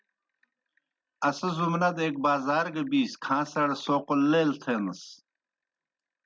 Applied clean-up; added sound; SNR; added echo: none; none; none; none.